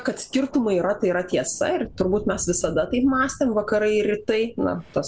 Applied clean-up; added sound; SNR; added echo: none; Thunder; 20 dB; none.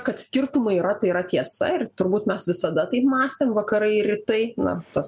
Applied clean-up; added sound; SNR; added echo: none; none; none; none.